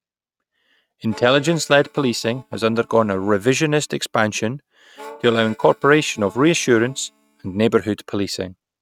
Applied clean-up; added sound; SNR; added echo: neural mask model RNNoise.